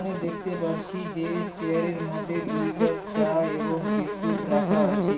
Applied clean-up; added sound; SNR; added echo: none; Buzz; 0 dB; reverberation time 0.5 s.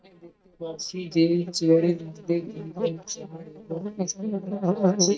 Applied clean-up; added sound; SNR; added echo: neural mask model DeepFilterNet 3.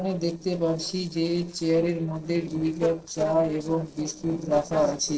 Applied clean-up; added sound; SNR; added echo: neural separator model SepFormer DNS4.